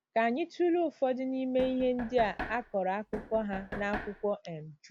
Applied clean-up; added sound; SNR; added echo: none; Knock; 11 dB; none.